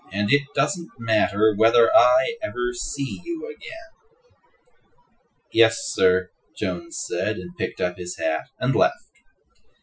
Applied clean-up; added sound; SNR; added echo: classical method Wiener filter.